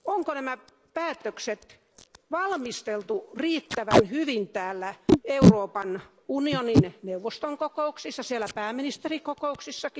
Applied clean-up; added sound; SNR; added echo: none; Packing tape, duct tape; -2 dB; none.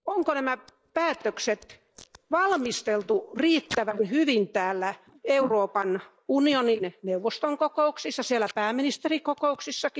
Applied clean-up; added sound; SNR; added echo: neural mask model DeepFilterNet 3.